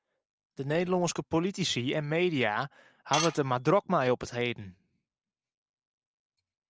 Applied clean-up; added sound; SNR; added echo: none; Tools; 5 dB; none.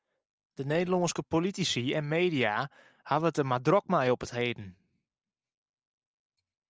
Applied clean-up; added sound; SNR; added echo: none; none; none; none.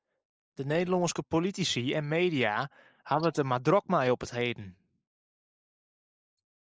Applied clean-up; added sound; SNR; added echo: neural mask model Resemble Enhance denoiser.